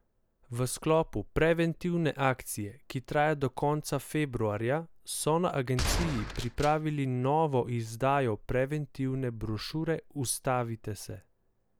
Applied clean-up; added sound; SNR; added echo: none; Gunshot, gunfire; 4 dB; none.